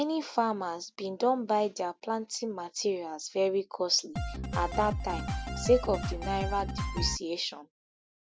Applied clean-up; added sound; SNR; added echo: none; Drum kit; 3 dB; none.